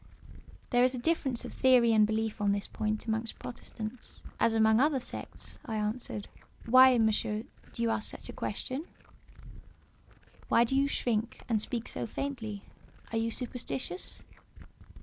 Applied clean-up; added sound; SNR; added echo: none; Glass; 17 dB; none.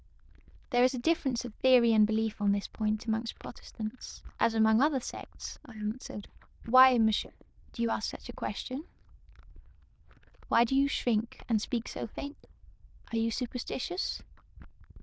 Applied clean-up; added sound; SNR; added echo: neural diffusion model UNIVERSE++.